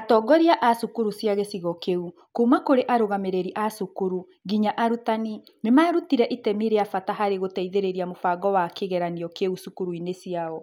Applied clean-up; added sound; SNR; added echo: none; none; none; none.